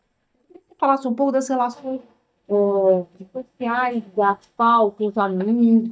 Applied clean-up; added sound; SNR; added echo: neural mask model DeepFilterNet 3.